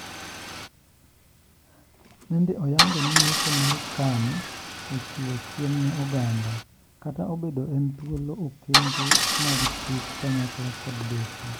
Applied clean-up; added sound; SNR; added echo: none; Idling / Engine starting / Car; 0 dB; none.